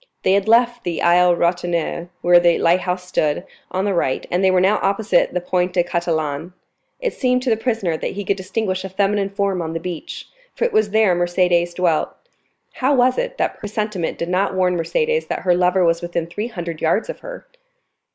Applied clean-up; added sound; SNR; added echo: none; none; none; none.